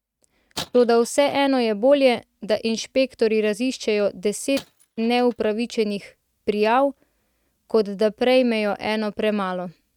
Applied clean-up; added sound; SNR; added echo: neural mask model RNNoise.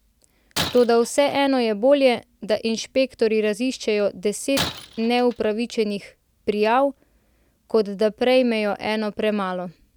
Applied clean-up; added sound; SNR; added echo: none; Shatter; 13 dB; none.